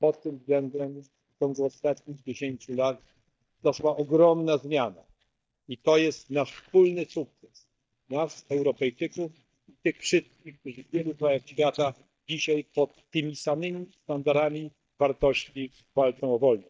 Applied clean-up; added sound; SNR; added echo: neural mask model DeepFilterNet 3.